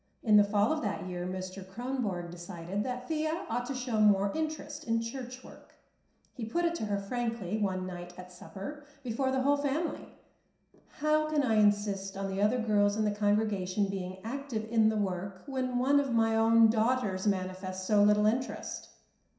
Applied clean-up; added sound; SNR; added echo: none; none; none; reverberation time 0.7 s.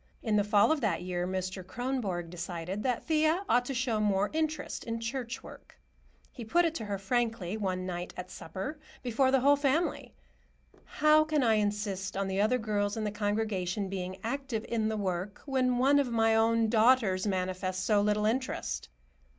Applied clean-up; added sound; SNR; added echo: none; none; none; none.